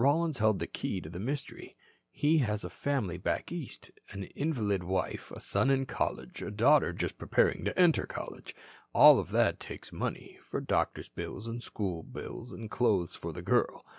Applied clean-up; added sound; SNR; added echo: none; none; none; none.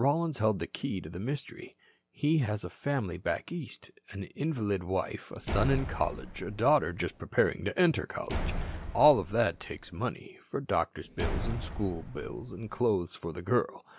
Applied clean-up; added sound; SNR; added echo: none; Slam; 6 dB; none.